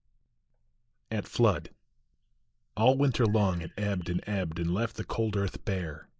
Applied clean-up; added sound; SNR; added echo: neural mask model Resemble Enhance denoiser.